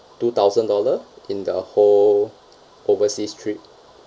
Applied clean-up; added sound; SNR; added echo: none; none; none; none.